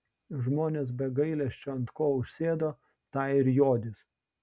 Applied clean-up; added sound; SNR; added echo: none; none; none; none.